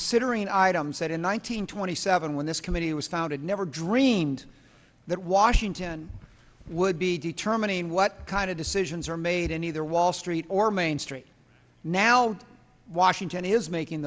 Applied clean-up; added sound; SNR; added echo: none; none; none; none.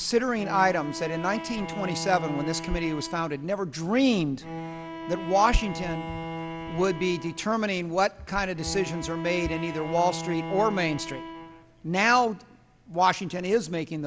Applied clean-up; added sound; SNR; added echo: none; Bowed string instrument; 10 dB; none.